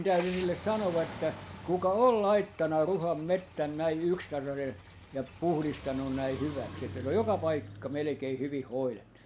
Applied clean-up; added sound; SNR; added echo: none; Car; 14 dB; none.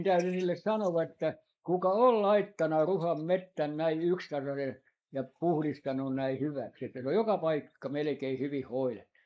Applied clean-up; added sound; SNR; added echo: neural mask model Resemble Enhance denoiser.